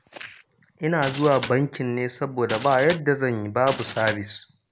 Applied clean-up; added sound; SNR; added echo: none; Glass; 6 dB; none.